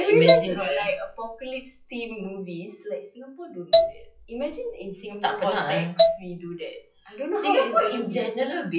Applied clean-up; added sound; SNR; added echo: classical method WPE with log-MMSE.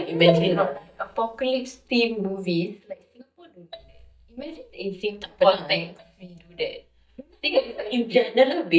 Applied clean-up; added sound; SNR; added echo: neural mask model DeepFilterNet 3.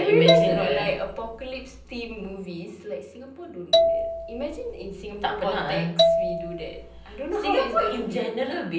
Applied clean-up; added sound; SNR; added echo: none; Marimba, xylophone; 0 dB; reverberation time 0.6 s.